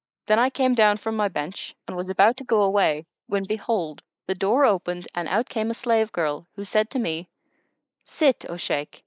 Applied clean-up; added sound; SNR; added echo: neural mask model Resemble Enhance denoiser.